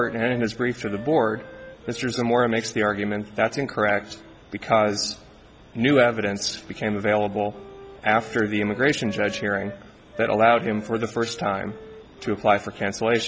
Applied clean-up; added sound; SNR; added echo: none; Wind instrument, woodwind instrument; 20 dB; none.